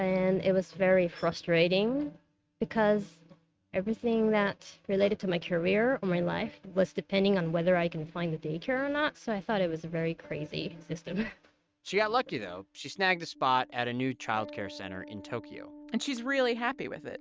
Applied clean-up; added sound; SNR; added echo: neural mask model RNNoise.